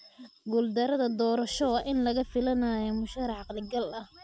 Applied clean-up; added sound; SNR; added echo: none; Boom; 18 dB; none.